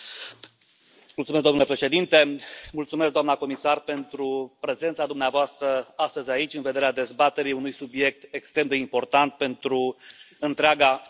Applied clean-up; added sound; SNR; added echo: none; none; none; none.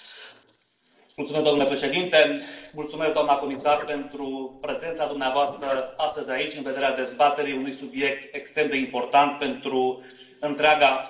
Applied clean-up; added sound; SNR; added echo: neural separator model SepFormer DNS4.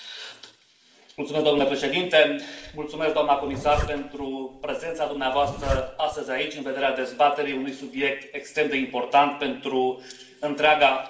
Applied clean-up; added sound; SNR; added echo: none; Zipper (clothing); 10 dB; reverberation time 0.8 s.